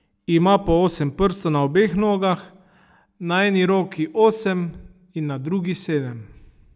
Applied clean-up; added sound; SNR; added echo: none; none; none; none.